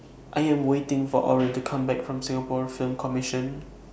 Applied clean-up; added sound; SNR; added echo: none; none; none; none.